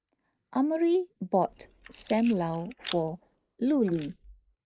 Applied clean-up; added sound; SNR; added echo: neural mask model Resemble Enhance denoiser.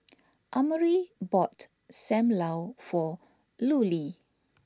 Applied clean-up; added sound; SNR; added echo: none; none; none; none.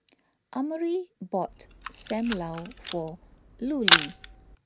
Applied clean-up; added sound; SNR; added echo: none; Camera; -3 dB; none.